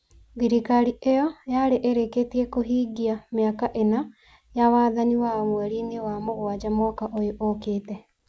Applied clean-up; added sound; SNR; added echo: none; none; none; none.